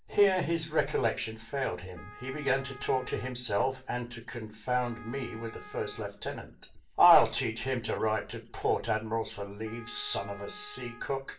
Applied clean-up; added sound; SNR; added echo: none; Wind instrument, woodwind instrument; 20 dB; reverberation time 0.3 s.